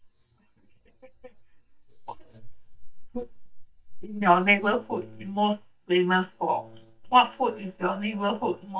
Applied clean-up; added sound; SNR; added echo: neural mask model DeepFilterNet 3.